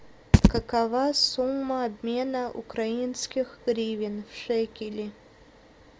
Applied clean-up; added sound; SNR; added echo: none; none; none; none.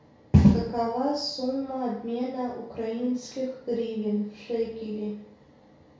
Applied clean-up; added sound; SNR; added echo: none; none; none; reverberation time 0.6 s.